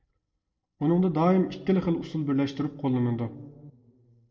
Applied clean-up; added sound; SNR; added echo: neural separator model SepFormer DNS4.